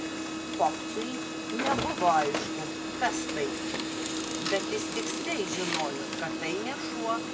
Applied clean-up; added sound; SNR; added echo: none; Printer; 0 dB; none.